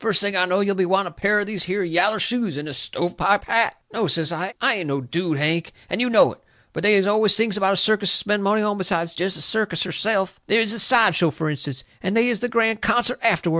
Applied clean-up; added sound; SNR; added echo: none; none; none; none.